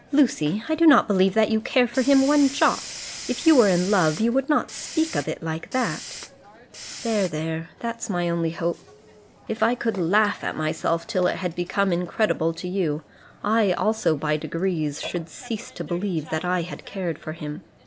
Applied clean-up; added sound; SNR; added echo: none; Hiss; 18 dB; none.